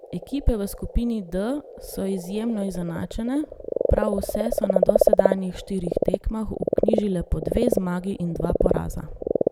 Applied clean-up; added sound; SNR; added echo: none; Frog; -1 dB; none.